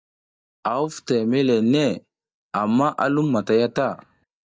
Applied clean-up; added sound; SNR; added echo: neural mask model DeepFilterNet 3.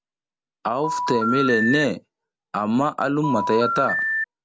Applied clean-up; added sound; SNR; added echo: none; Telephone; 0 dB; none.